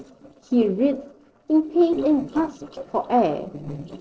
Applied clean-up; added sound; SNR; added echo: neural separator model SepFormer DNS4.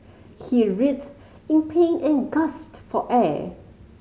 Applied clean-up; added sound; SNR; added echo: none; none; none; none.